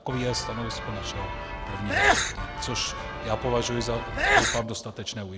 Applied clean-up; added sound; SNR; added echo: none; Sneeze / Church bell; -4 dB; none.